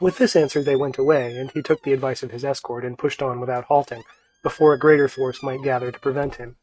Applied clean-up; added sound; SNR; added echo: neural mask model RNNoise.